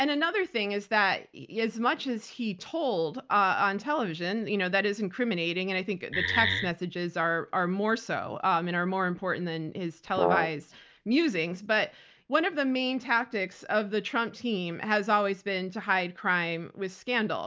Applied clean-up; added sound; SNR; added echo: none; Brass instrument + Wood; 0 dB; none.